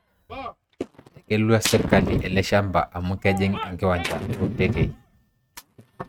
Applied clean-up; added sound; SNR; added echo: neural mask model RNNoise.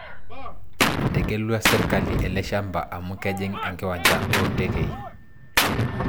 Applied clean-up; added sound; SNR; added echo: none; Gunshot, gunfire; -3 dB; none.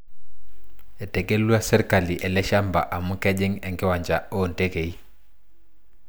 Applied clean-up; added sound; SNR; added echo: none; none; none; none.